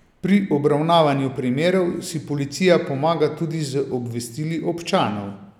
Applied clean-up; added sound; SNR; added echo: none; none; none; none.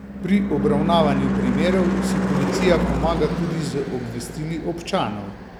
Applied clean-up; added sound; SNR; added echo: none; Car passing by / Engine / Truck; 0 dB; none.